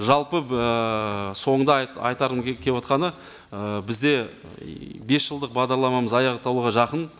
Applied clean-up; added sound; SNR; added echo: none; none; none; none.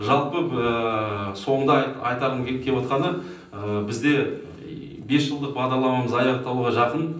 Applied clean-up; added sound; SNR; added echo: none; none; none; reverberation time 0.6 s.